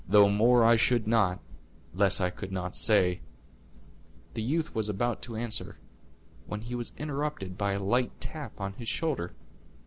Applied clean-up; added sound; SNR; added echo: none; none; none; none.